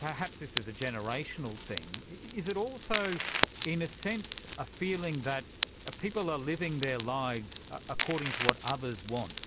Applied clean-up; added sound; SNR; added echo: none; Crackle; 3 dB; none.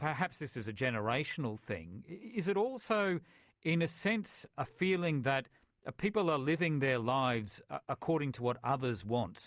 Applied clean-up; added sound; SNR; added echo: none; none; none; none.